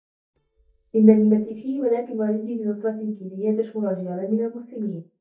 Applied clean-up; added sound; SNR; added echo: neural mask model DeepFilterNet 3.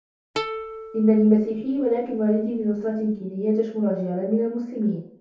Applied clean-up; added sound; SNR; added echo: none; Plucked string instrument; 13 dB; reverberation time 0.6 s.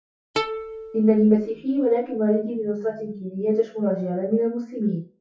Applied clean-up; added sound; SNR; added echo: classical method WPE with log-MMSE.